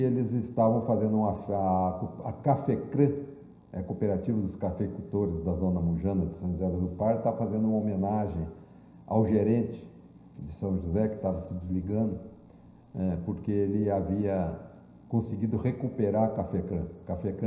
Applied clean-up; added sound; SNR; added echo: none; none; none; reverberation time 0.9 s.